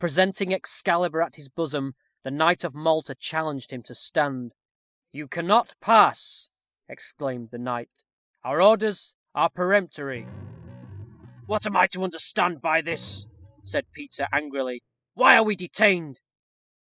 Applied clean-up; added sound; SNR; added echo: classical method spectral subtraction.